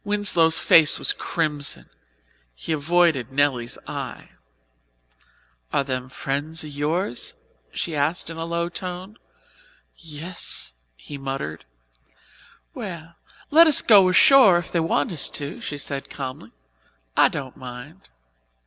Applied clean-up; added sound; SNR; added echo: none; none; none; none.